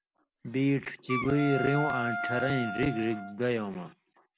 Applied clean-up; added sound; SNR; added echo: none; Wind instrument, woodwind instrument; 6 dB; none.